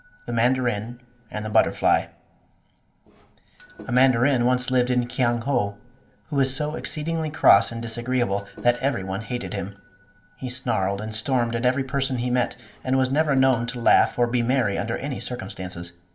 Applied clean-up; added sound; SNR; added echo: none; Doorbell; 18 dB; reverberation time 0.4 s.